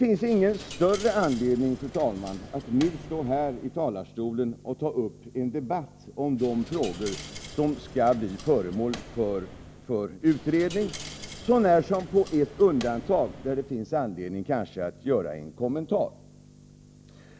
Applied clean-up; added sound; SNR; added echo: none; Coin (dropping); 15 dB; none.